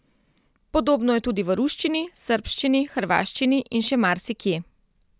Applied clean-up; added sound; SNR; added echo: none; none; none; none.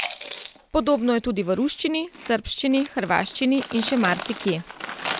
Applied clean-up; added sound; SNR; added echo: none; Chewing, mastication; 12 dB; none.